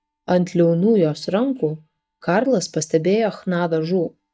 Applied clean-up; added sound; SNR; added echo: neural mask model DeepFilterNet 3.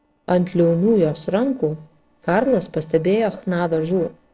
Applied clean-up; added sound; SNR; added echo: neural separator model SepFormer DNS4.